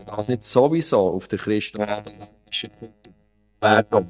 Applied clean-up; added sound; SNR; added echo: neural mask model DeepFilterNet 3.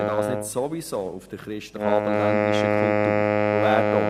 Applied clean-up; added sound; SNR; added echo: none; Wind instrument, woodwind instrument; -5 dB; none.